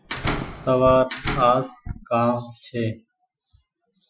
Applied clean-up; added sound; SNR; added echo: classical method Wiener filter.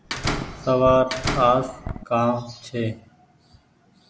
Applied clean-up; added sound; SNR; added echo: none; Slam; 5 dB; none.